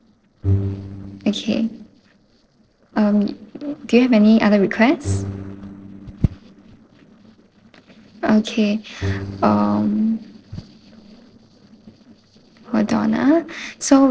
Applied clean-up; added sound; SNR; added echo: neural separator model SepFormer DNS4.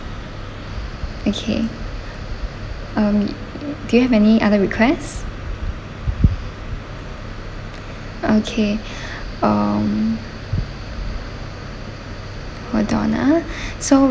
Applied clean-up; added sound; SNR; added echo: none; none; none; none.